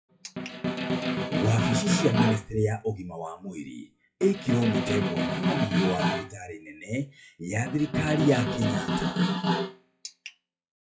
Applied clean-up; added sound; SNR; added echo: classical method WPE with log-MMSE.